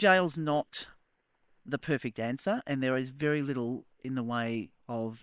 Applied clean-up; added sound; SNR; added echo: neural separator model SepFormer WHAM!.